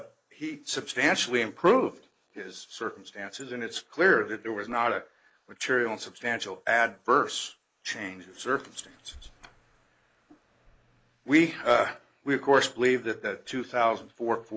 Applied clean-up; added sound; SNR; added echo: neural mask model Resemble Enhance denoiser.